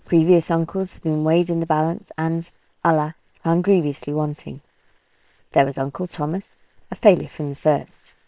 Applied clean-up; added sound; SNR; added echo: neural separator model SepFormer WHAM!.